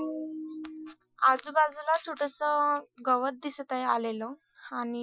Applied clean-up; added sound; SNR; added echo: classical method Wiener filter.